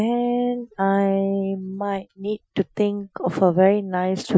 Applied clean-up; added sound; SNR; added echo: classical method Wiener filter.